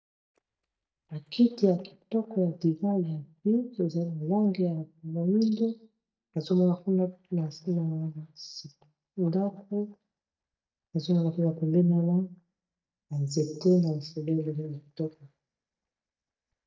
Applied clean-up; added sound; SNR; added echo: neural mask model DeepFilterNet 3.